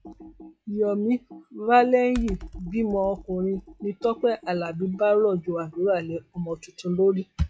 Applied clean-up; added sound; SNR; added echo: classical method log-MMSE.